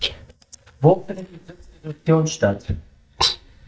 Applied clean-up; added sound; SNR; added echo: neural mask model DeepFilterNet 3.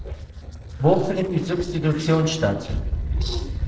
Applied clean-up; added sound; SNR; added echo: neural separator model SepFormer DNS4.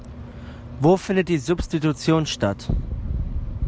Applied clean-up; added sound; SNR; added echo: none; none; none; none.